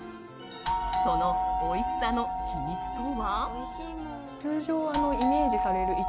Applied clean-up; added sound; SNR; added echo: none; Doorbell; -2 dB; none.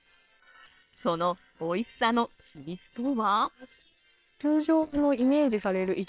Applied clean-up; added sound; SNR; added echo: neural separator model SepFormer WHAM!.